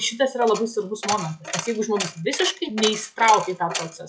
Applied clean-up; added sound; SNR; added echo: classical method log-MMSE.